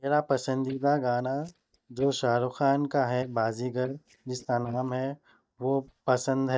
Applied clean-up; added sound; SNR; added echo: neural mask model DeepFilterNet 3.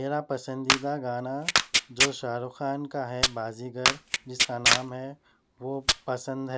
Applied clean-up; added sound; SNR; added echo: none; Tearing + Clapping; -4 dB; none.